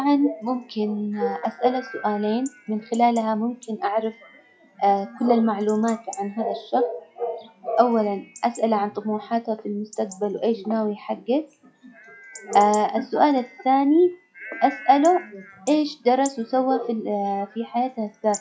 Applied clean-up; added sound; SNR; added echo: classical method log-MMSE.